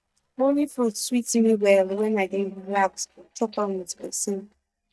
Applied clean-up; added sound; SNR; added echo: neural mask model DeepFilterNet 3.